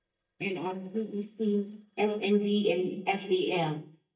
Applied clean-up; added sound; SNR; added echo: neural mask model DeepFilterNet 3.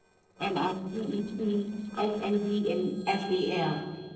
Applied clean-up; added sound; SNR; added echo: neural separator model SepFormer DNS4.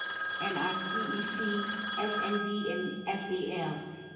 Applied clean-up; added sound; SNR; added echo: none; Telephone; -3 dB; reverberation time 2.4 s.